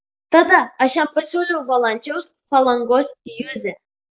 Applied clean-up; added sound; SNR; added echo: neural mask model Resemble Enhance denoiser.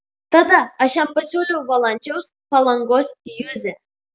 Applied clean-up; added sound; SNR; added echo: none; none; none; none.